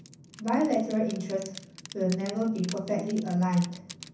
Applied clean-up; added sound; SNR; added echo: none; Crushing; 18 dB; reverberation time 0.6 s.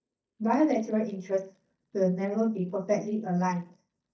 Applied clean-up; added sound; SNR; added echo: neural mask model DeepFilterNet 3.